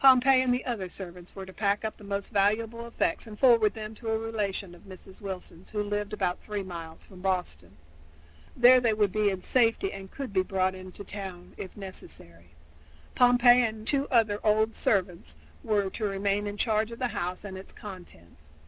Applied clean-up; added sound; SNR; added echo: none; none; none; none.